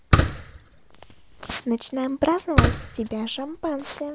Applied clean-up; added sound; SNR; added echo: none; Fireworks; -2 dB; none.